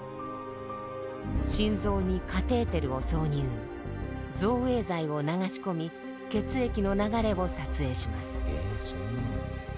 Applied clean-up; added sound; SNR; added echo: none; none; none; none.